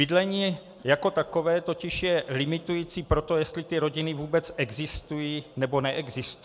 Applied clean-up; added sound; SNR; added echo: none; none; none; none.